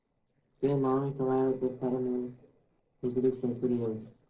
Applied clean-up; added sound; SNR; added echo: neural separator model SepFormer DNS4.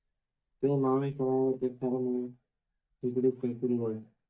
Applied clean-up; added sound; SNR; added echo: neural mask model DeepFilterNet 3.